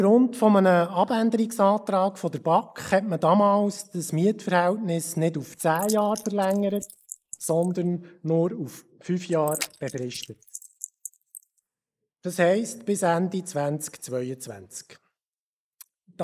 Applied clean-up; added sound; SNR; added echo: neural mask model Resemble Enhance denoiser.